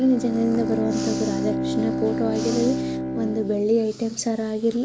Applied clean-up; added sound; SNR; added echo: none; Bowed string instrument; 4 dB; none.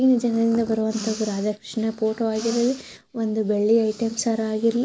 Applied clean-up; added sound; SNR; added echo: none; none; none; none.